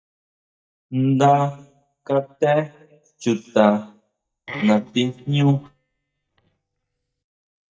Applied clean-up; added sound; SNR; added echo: neural mask model DeepFilterNet 3.